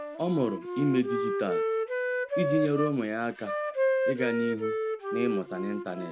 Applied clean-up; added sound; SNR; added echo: none; Wind instrument, woodwind instrument; 0 dB; none.